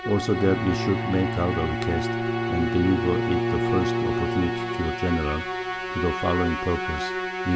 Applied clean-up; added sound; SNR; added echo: none; Bowed string instrument + Musical instrument; 0 dB; none.